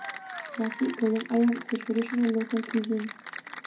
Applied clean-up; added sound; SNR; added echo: none; Applause / Cheering; 12 dB; reverberation time 0.3 s.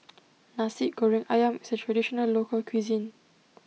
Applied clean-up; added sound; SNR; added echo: none; none; none; none.